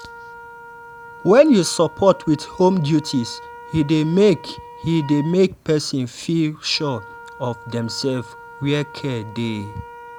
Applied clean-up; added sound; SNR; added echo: none; Wind instrument, woodwind instrument; 19 dB; none.